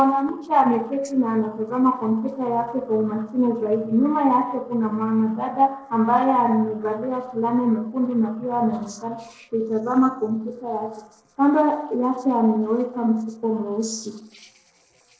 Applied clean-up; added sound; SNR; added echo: neural separator model SepFormer DNS4.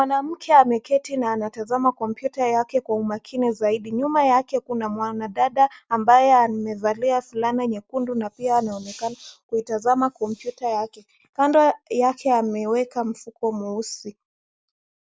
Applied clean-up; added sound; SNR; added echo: none; none; none; none.